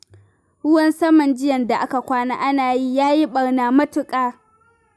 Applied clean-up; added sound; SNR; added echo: none; none; none; none.